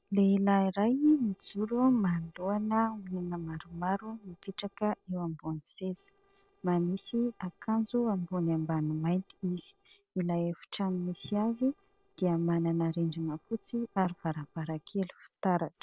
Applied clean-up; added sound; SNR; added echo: neural separator model SepFormer DNS4.